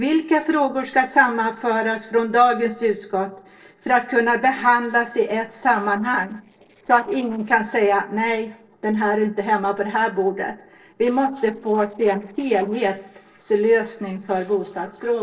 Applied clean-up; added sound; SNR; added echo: neural separator model SepFormer DNS4.